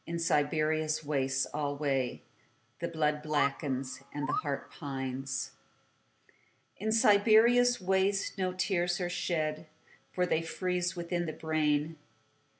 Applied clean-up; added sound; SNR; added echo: none; Bird; 9 dB; none.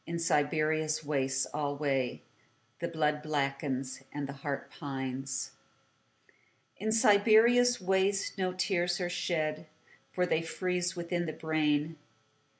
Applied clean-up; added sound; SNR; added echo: none; none; none; none.